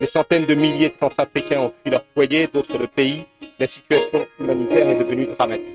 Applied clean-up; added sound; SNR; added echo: neural mask model RNNoise.